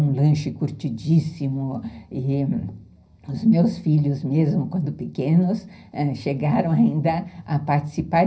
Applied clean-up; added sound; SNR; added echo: none; none; none; reverberation time 0.4 s.